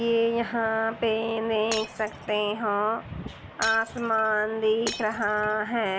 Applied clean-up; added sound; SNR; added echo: none; Shatter; 13 dB; none.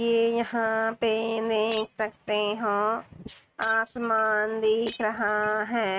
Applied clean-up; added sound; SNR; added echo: neural mask model RNNoise.